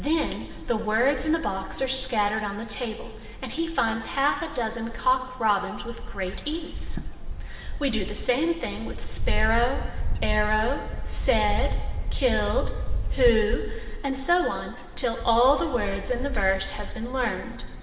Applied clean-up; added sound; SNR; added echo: none; Wind / Bird; 2 dB; reverberation time 1.7 s.